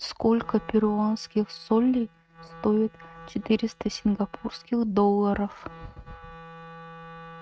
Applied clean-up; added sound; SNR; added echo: neural mask model RNNoise.